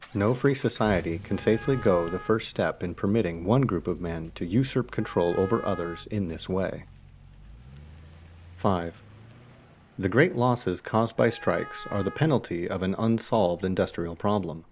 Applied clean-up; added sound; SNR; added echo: none; Accelerating, revving, vroom + Wind instrument, woodwind instrument; 18 dB; none.